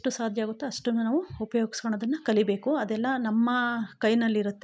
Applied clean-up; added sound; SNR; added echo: none; none; none; none.